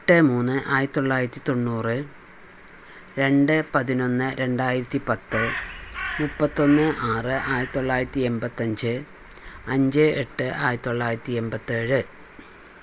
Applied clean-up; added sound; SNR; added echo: none; Crow; 9 dB; none.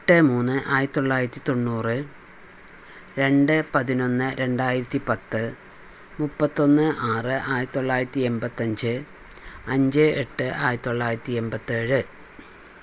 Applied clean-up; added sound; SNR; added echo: none; none; none; none.